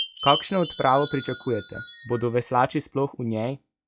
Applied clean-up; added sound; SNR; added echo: classical method log-MMSE.